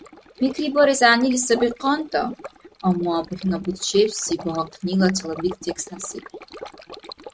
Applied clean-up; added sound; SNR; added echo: neural mask model RNNoise.